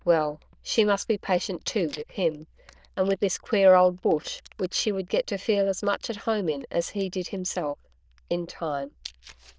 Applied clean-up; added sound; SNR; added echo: neural diffusion model UNIVERSE++.